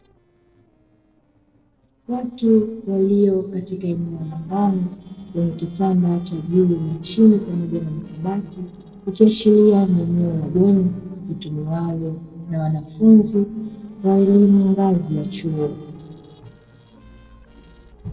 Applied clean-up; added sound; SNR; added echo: neural separator model SepFormer DNS4.